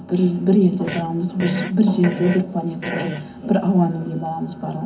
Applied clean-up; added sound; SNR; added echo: none; Fart; 12 dB; reverberation time 0.3 s.